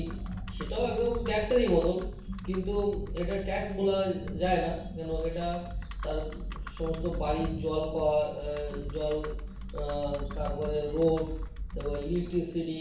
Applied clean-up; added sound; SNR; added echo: none; Computer keyboard; 7 dB; reverberation time 0.7 s.